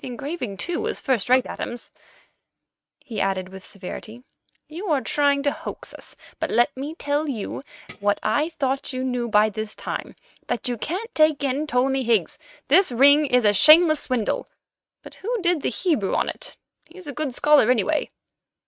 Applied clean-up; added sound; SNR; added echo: neural mask model RNNoise.